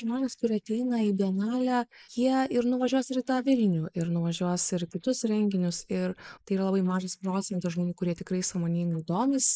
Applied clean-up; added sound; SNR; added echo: neural mask model Resemble Enhance denoiser.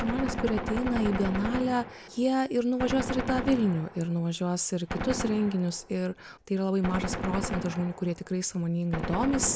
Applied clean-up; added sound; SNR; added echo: none; Gunshot, gunfire; 7 dB; none.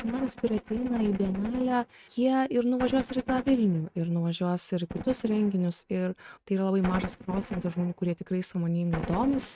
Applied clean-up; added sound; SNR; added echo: neural mask model RNNoise.